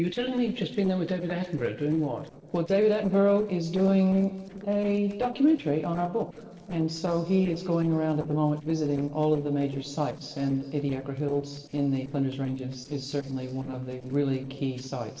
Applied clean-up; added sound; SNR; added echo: neural separator model SepFormer DNS4.